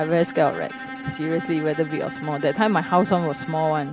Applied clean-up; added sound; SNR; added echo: none; Bowed string instrument; 12 dB; none.